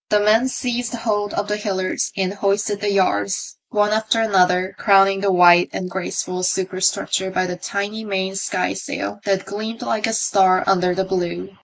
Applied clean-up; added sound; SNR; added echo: neural mask model Resemble Enhance denoiser.